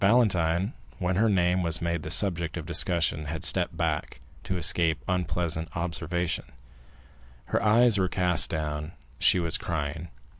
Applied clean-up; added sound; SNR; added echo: none; none; none; none.